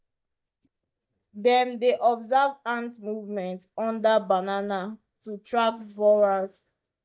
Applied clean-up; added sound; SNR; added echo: neural mask model DeepFilterNet 3.